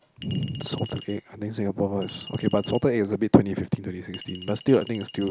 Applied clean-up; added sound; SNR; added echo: none; Chink, clink; 20 dB; none.